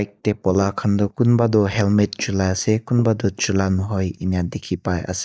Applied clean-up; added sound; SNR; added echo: neural mask model DeepFilterNet 3.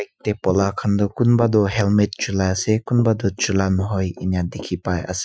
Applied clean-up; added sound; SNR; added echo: classical method Wiener filter.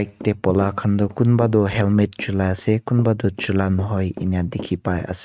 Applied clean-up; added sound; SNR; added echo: neural mask model RNNoise.